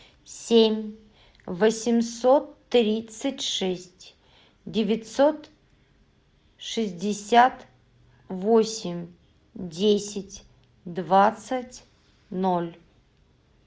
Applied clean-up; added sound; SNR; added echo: none; none; none; none.